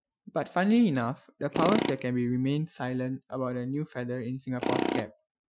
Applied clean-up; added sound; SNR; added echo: classical method Wiener filter.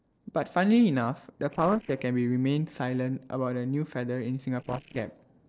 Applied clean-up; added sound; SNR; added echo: neural separator model SepFormer DNS4.